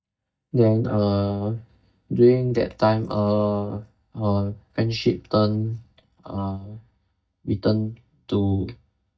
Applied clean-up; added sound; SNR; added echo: neural mask model DeepFilterNet 3.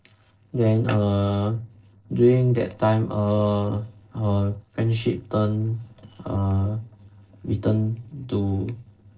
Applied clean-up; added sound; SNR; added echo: neural separator model SepFormer DNS4.